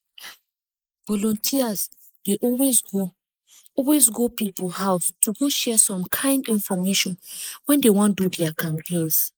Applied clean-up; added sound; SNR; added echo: neural mask model Resemble Enhance denoiser.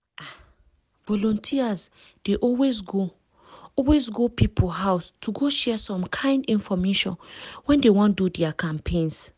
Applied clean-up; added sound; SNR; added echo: none; none; none; none.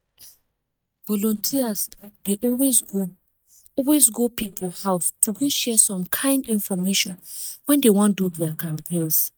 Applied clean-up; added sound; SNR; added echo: neural mask model DeepFilterNet 3.